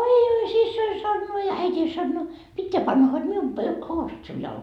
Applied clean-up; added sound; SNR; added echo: none; none; none; none.